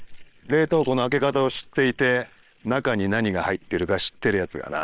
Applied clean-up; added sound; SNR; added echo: neural separator model SepFormer WHAM!.